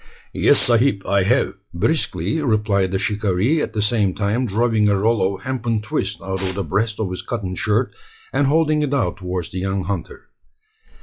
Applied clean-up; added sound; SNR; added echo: classical method log-MMSE.